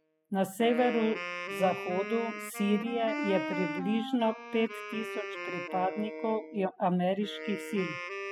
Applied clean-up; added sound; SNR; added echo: classical method spectral subtraction.